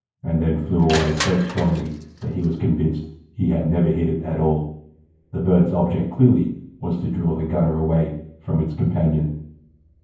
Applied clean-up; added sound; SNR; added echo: none; Crushing; 12 dB; reverberation time 0.9 s.